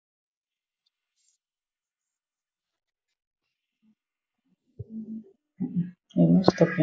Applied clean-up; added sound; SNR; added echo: neural mask model Resemble Enhance denoiser.